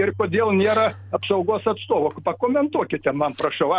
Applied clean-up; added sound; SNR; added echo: none; Keyboard (musical); 20 dB; none.